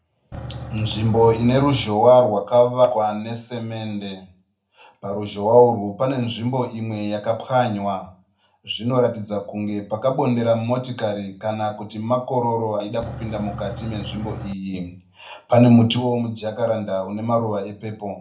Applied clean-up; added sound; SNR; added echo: none; Engine / Truck / Car; 11 dB; reverberation time 0.3 s.